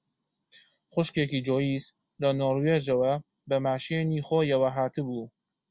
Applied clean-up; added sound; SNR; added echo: none; none; none; none.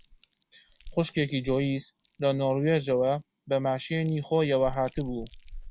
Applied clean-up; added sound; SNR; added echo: none; Chewing, mastication; 17 dB; none.